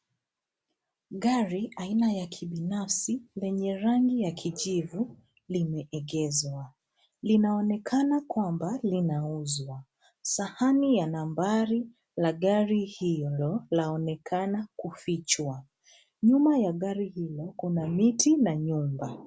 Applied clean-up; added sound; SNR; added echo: none; none; none; none.